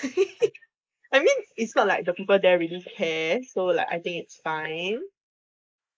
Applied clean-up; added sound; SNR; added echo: neural mask model Resemble Enhance denoiser.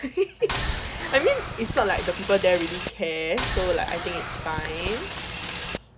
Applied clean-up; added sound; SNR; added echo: none; Boat, Water vehicle; 4 dB; none.